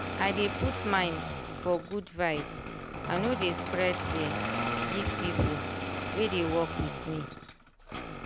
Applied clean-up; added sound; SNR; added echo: none; Engine starting; 1 dB; none.